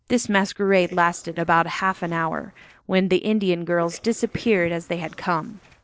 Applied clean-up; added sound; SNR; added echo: neural separator model SepFormer DNS4.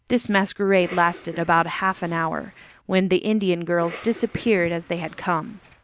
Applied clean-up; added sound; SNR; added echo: none; Cough; 20 dB; none.